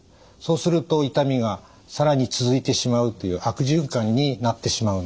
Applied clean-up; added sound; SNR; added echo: none; none; none; none.